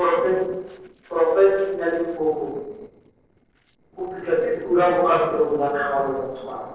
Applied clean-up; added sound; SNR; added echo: neural separator model SepFormer DNS4.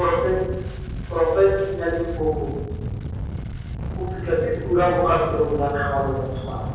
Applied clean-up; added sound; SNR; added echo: none; Engine starting; 6 dB; reverberation time 1.3 s.